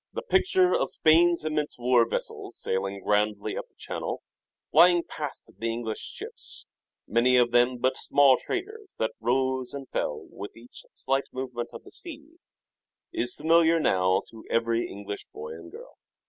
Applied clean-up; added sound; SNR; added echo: none; none; none; none.